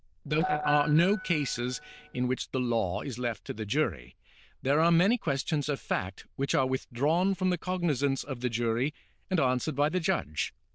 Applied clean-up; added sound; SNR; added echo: neural diffusion model UNIVERSE++.